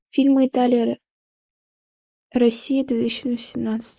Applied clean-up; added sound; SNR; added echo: neural mask model Resemble Enhance denoiser.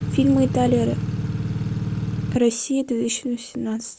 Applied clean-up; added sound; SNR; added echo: none; Engine / Truck / Car; 1 dB; none.